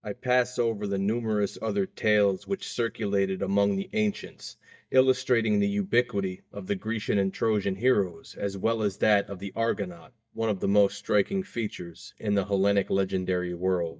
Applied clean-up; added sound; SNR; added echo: neural mask model DeepFilterNet 3.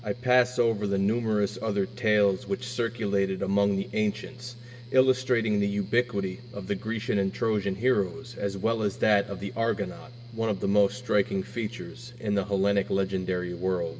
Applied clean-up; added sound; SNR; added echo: none; Mechanical fan; 17 dB; reverberation time 1.6 s.